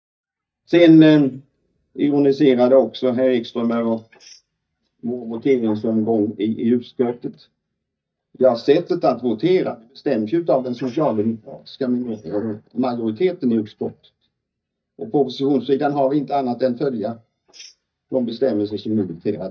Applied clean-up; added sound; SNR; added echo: neural mask model DeepFilterNet 3.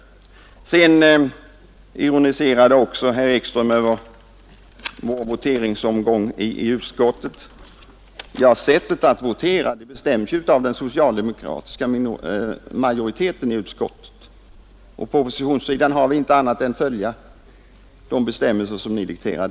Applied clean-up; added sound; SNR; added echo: none; none; none; none.